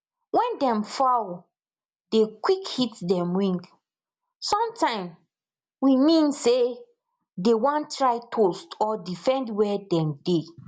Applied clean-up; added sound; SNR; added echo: none; none; none; none.